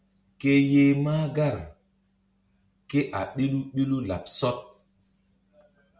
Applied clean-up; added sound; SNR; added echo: none; none; none; none.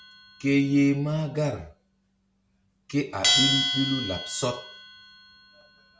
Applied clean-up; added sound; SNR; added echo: none; Bell; 3 dB; none.